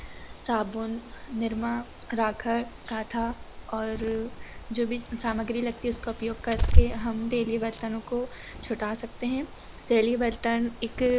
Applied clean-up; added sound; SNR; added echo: none; Bird; 1 dB; none.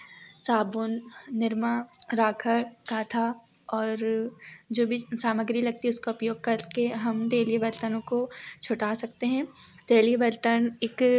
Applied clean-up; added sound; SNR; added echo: none; none; none; none.